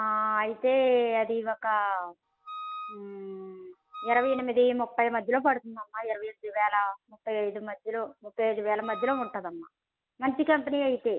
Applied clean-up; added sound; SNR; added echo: none; Wind instrument, woodwind instrument; 12 dB; none.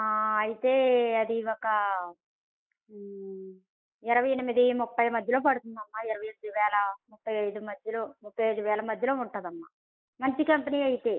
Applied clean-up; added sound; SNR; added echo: neural mask model Resemble Enhance denoiser.